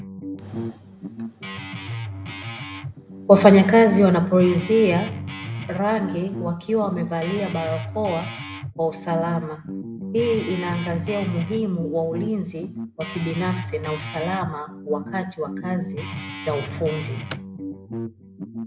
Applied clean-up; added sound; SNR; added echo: none; Guitar; 10 dB; none.